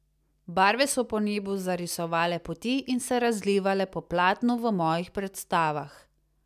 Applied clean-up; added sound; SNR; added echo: none; none; none; none.